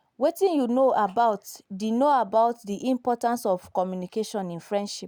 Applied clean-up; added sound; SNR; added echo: none; none; none; none.